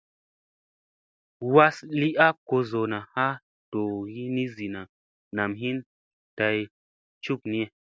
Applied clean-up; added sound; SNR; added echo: none; none; none; none.